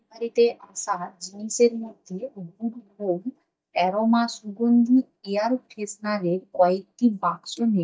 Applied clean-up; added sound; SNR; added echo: neural mask model DeepFilterNet 3.